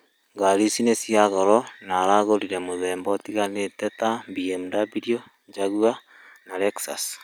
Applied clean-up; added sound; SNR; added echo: none; none; none; none.